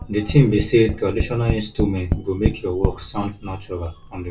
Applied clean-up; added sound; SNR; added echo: none; Tap; 6 dB; reverberation time 0.2 s.